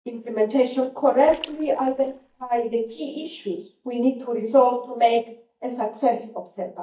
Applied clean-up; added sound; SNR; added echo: neural mask model DeepFilterNet 3.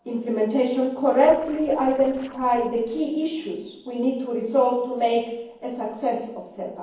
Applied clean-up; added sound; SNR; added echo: neural separator model SepFormer DNS4.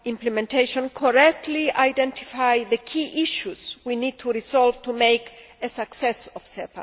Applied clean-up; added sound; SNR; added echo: none; none; none; none.